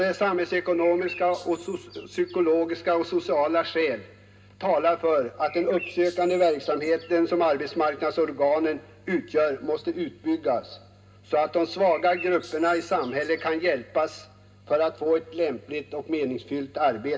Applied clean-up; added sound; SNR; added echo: none; Bird; 18 dB; reverberation time 0.2 s.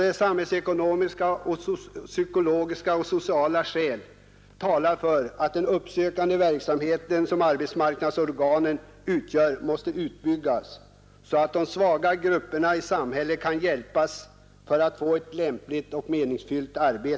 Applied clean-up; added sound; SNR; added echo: none; none; none; none.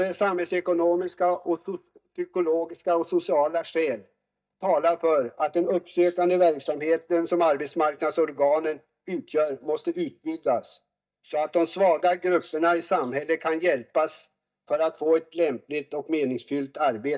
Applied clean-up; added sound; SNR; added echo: neural mask model DeepFilterNet 3.